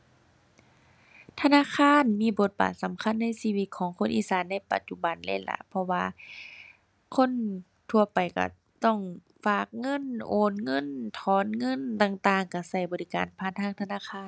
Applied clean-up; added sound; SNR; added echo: none; none; none; none.